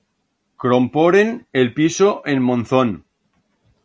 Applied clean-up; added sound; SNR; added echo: none; none; none; none.